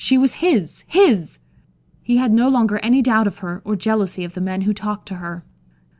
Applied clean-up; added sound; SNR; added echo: none; none; none; none.